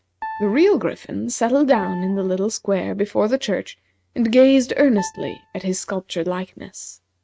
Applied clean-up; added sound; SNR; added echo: neural mask model RNNoise.